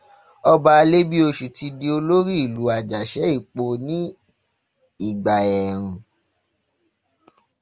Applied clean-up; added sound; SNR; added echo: none; none; none; none.